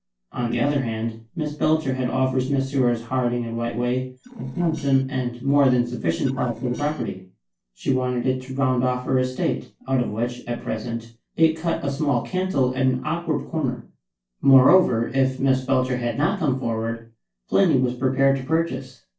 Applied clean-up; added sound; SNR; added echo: neural separator model SepFormer DNS4.